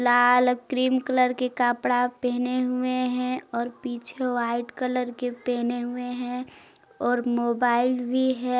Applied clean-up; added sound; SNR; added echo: none; none; none; none.